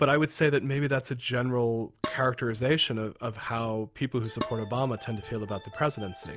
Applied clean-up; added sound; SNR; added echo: none; Dishes, pots, and pans; 12 dB; none.